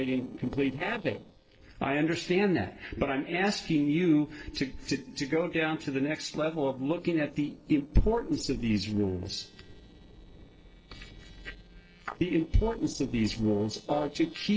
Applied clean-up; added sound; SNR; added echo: neural separator model SepFormer DNS4.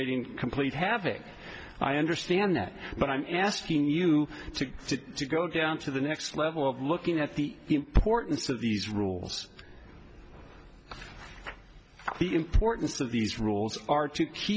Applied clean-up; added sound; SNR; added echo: none; none; none; none.